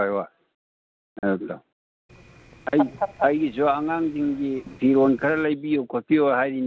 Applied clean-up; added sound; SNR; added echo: none; Fowl; 11 dB; none.